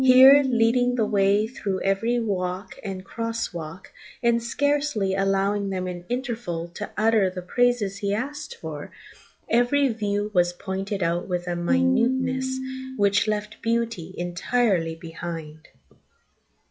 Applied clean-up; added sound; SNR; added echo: classical method log-MMSE.